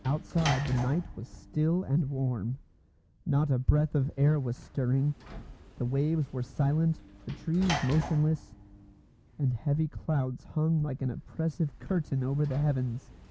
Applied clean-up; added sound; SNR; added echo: none; Sliding door / Slam; 14 dB; none.